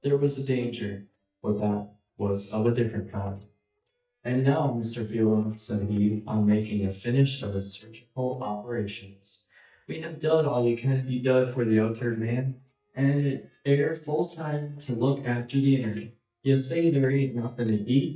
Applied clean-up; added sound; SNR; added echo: neural mask model DeepFilterNet 3.